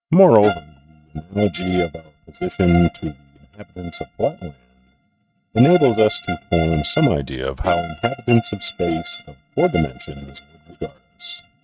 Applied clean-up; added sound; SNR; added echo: neural mask model RNNoise.